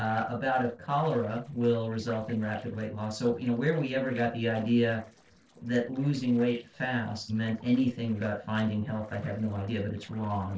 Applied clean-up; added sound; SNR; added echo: neural separator model SepFormer DNS4.